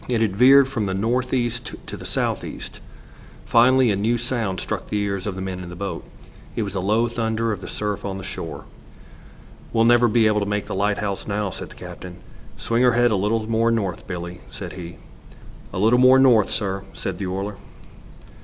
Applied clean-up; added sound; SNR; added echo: none; none; none; none.